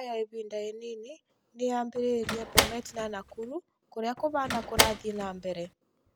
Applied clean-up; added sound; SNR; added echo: none; Slam; -2 dB; none.